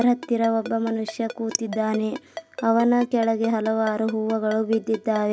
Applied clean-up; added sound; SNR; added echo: none; Ringtone; 16 dB; none.